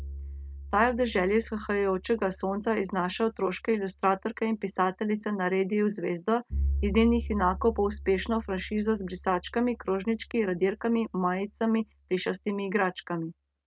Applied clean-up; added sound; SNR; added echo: none; Bowed string instrument; 12 dB; none.